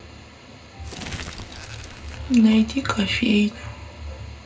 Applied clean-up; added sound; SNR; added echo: none; Crumpling, crinkling; 16 dB; reverberation time 0.2 s.